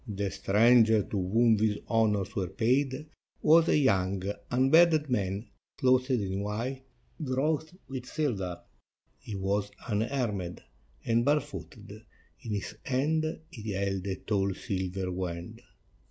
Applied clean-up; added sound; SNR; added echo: none; none; none; none.